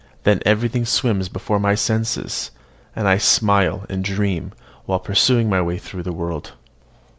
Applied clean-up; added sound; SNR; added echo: none; none; none; none.